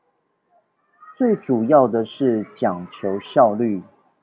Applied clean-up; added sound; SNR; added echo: none; none; none; none.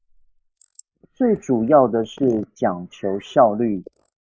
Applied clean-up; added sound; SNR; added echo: neural mask model Resemble Enhance denoiser.